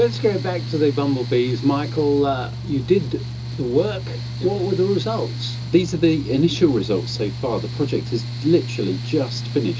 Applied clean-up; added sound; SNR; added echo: none; Mechanical fan; 7 dB; reverberation time 0.2 s.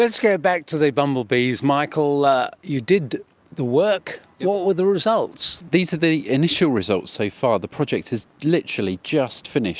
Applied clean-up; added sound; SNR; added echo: none; none; none; none.